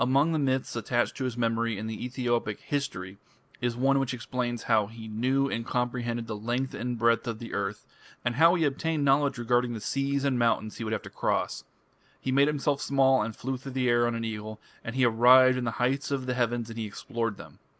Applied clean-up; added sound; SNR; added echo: none; none; none; none.